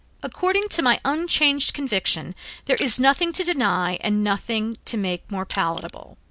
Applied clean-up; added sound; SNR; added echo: none; Crushing; 14 dB; none.